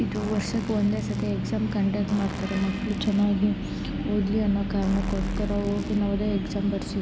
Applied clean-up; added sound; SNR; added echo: none; Fart; 20 dB; none.